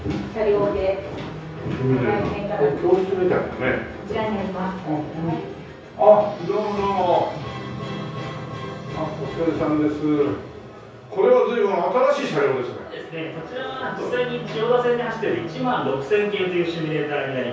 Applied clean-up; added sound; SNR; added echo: none; Bowed string instrument; 17 dB; reverberation time 0.6 s.